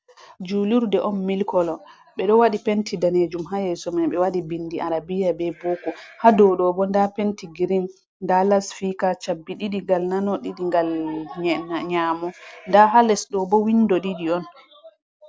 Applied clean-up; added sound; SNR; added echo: none; none; none; none.